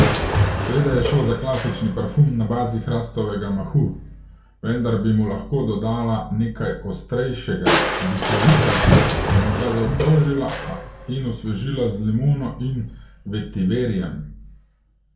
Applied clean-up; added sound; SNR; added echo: none; Crushing; 3 dB; reverberation time 0.2 s.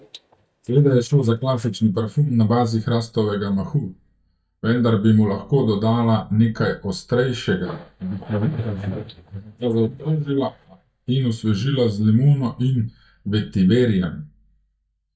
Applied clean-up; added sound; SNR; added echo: neural mask model DeepFilterNet 3.